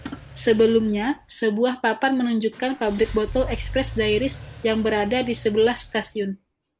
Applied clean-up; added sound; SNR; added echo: none; Engine / Car; 15 dB; none.